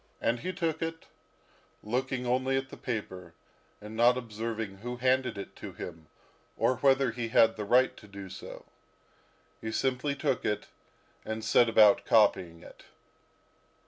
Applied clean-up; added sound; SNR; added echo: none; none; none; none.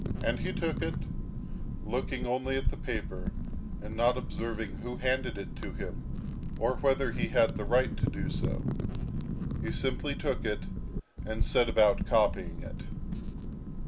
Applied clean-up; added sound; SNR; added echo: none; Wind / Fire; 0 dB; none.